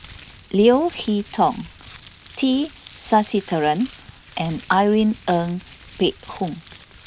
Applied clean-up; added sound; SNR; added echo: none; Crumpling, crinkling; 19 dB; none.